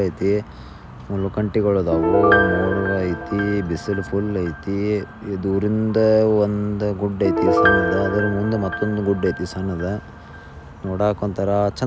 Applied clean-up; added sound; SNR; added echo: none; Piano; 4 dB; none.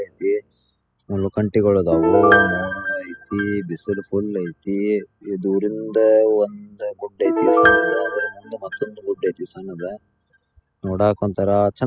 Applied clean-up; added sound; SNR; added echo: classical method spectral subtraction.